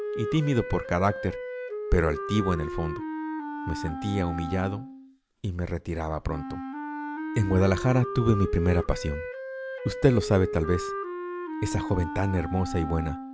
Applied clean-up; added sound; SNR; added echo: none; Wind instrument, woodwind instrument; 7 dB; none.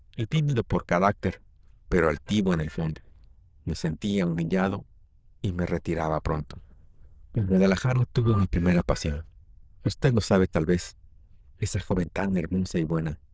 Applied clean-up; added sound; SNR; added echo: neural diffusion model UNIVERSE++.